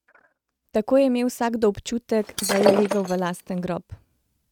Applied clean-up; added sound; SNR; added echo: neural mask model RNNoise.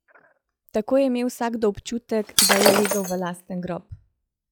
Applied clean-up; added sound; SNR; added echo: classical method log-MMSE.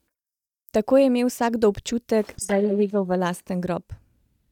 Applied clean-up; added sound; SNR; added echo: neural mask model DeepFilterNet 3.